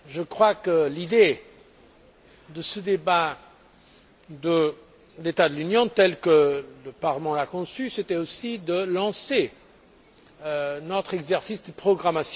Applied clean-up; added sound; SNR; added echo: none; none; none; none.